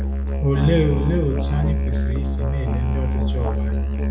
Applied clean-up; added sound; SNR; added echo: none; Musical instrument; -3 dB; reverberation time 0.9 s.